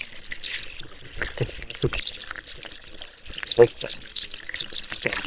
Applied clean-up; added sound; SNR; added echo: neural separator model SepFormer WHAM!.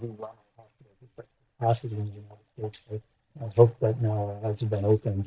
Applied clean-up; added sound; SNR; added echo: neural mask model DeepFilterNet 3.